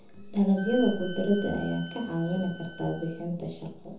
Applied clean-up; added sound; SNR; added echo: none; Wind instrument, woodwind instrument; 16 dB; reverberation time 0.6 s.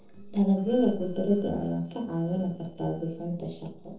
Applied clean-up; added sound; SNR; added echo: neural separator model SepFormer DNS4.